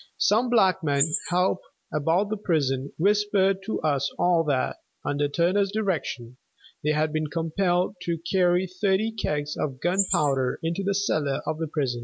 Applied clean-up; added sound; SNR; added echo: none; Chirp, tweet; 10 dB; none.